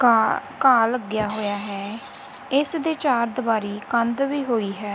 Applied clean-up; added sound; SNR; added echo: none; Shatter; 19 dB; none.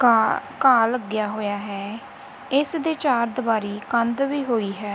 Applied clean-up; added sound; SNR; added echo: none; none; none; none.